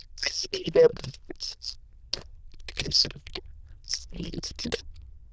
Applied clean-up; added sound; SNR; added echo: neural diffusion model UNIVERSE++.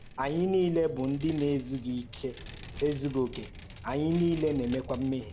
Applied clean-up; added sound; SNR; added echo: none; Vehicle; 14 dB; none.